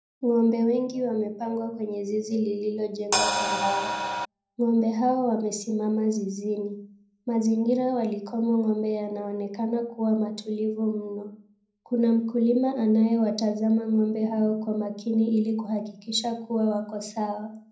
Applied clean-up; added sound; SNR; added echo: none; Crash cymbal; 0 dB; reverberation time 0.6 s.